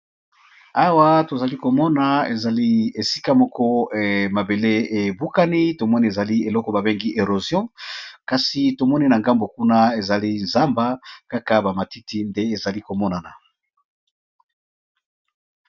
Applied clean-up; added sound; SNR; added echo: none; none; none; none.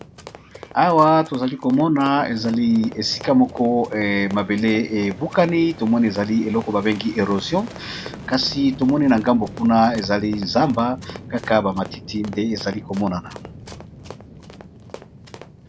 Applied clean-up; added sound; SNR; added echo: none; Run + Fixed-wing aircraft, airplane; 16 dB; none.